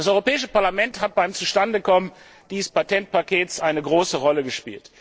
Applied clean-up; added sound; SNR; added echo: neural separator model SepFormer DNS4.